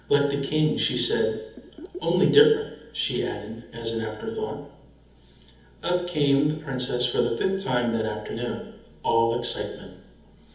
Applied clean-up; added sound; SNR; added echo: none; Bathtub (filling or washing); 18 dB; reverberation time 1.3 s.